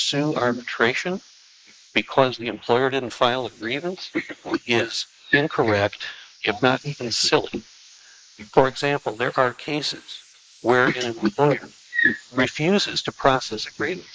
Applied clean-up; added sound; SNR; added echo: neural mask model Resemble Enhance denoiser.